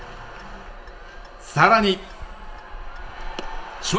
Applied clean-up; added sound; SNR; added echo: none; Clock; 11 dB; reverberation time 0.8 s.